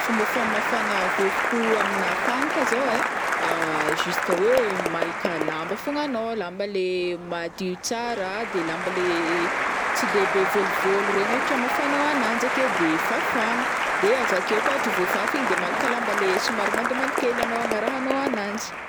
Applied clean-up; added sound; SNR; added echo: none; Applause; -1 dB; none.